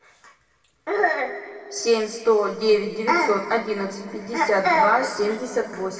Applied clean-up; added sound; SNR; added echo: none; none; none; reverberation time 2.2 s.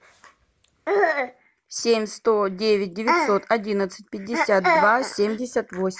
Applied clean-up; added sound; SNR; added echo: none; none; none; none.